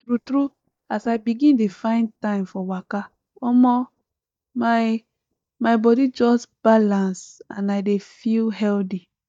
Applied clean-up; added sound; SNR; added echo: neural mask model DeepFilterNet 3.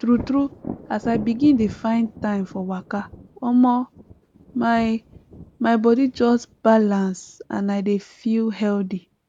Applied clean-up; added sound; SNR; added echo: none; Thunder; 18 dB; none.